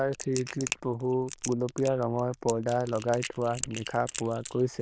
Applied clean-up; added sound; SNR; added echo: neural diffusion model UNIVERSE++.